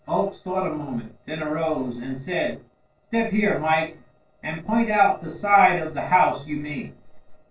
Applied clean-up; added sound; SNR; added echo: neural separator model SepFormer DNS4.